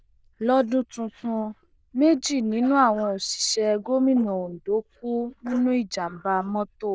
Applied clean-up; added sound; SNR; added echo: neural diffusion model UNIVERSE++.